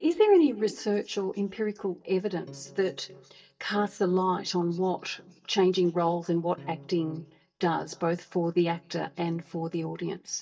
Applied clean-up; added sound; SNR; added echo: neural mask model DeepFilterNet 3.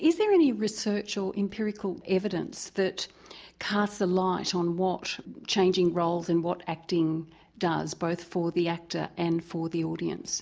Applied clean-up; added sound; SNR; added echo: none; none; none; none.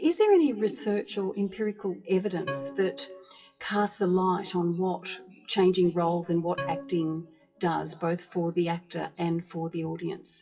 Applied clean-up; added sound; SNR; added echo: classical method WPE with log-MMSE.